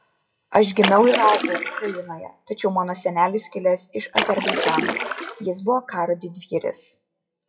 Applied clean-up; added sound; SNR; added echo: classical method WPE with log-MMSE.